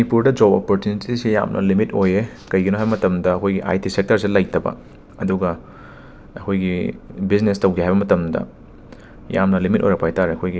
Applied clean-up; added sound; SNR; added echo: none; none; none; none.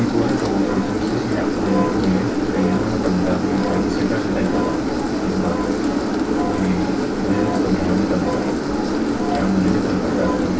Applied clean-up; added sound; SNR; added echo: none; Engine; -4 dB; reverberation time 0.2 s.